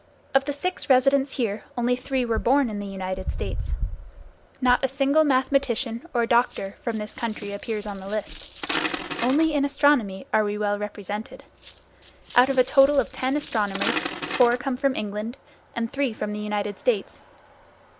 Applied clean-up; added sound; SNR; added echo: none; Coin (dropping); 10 dB; none.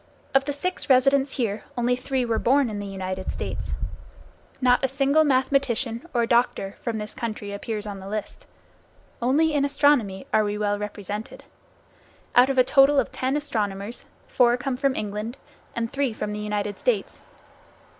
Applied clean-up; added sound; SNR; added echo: none; none; none; none.